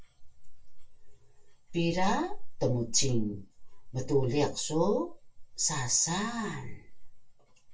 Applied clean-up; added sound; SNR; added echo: none; none; none; reverberation time 0.2 s.